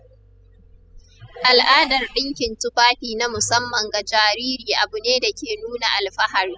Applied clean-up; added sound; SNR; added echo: classical method spectral subtraction.